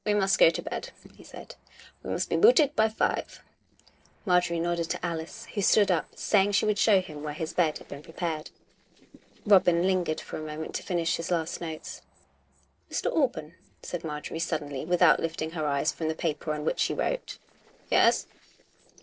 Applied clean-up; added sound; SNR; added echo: neural separator model SepFormer DNS4.